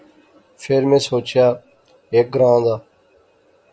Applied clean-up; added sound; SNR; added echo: none; none; none; none.